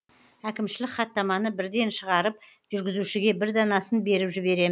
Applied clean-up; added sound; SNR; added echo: none; none; none; none.